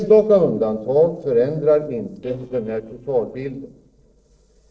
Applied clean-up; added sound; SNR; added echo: neural separator model SepFormer DNS4.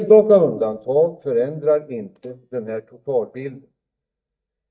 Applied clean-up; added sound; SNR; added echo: neural mask model DeepFilterNet 3.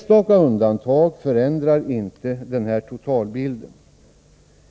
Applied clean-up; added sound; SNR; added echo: none; none; none; none.